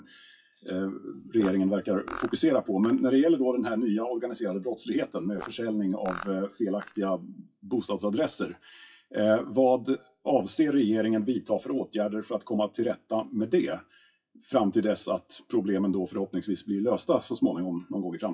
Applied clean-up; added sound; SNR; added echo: classical method WPE with log-MMSE.